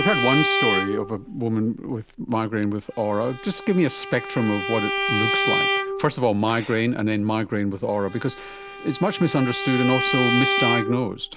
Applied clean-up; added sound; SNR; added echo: none; Bowed string instrument; 3 dB; none.